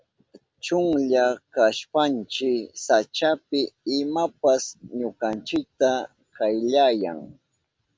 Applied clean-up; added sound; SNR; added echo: none; none; none; none.